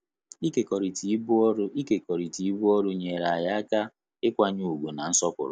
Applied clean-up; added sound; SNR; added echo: none; none; none; none.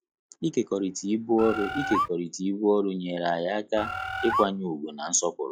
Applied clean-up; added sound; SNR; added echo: classical method log-MMSE.